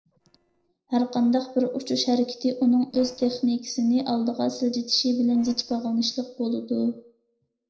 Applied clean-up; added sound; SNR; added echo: neural separator model SepFormer DNS4.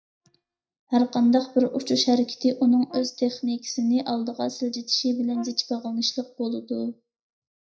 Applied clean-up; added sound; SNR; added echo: neural mask model DeepFilterNet 3.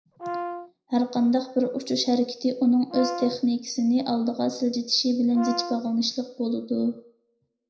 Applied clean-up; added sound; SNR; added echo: none; Brass instrument; 10 dB; reverberation time 0.4 s.